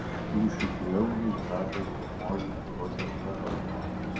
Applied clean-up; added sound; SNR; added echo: none; Ocean; 0 dB; reverberation time 0.6 s.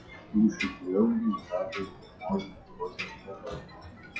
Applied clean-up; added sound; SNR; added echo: classical method WPE with log-MMSE.